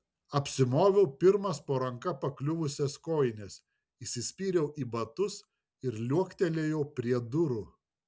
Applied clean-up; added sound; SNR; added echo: none; none; none; none.